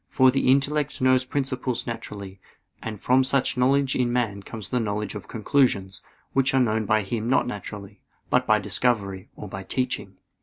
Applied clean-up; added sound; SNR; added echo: none; none; none; none.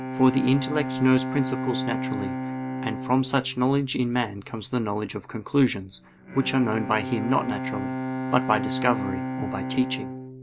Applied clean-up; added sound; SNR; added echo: none; Bowed string instrument; 6 dB; none.